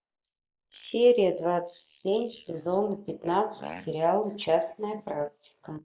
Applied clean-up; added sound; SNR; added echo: neural mask model Resemble Enhance denoiser.